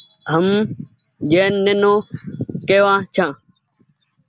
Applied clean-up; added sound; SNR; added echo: none; none; none; none.